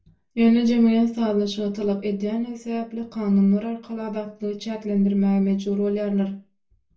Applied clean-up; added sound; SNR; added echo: none; none; none; reverberation time 0.3 s.